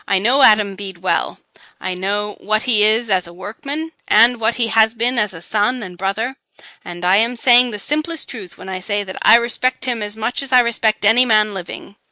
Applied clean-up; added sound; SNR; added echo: neural mask model Resemble Enhance denoiser.